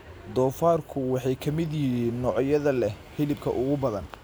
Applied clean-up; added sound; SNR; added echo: none; none; none; none.